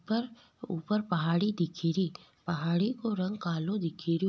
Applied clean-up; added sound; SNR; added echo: none; none; none; none.